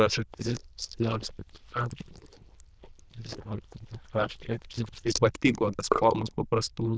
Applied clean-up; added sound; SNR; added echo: neural diffusion model UNIVERSE++.